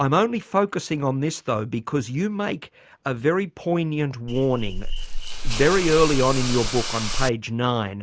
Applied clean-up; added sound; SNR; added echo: none; Hiss / Insect; 1 dB; none.